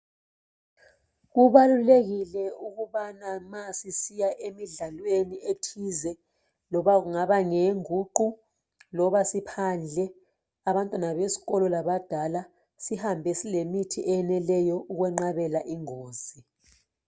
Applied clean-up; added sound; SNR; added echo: none; none; none; none.